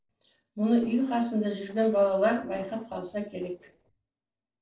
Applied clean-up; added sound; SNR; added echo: neural separator model SepFormer DNS4.